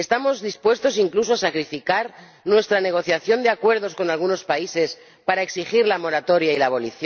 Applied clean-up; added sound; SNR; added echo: none; none; none; none.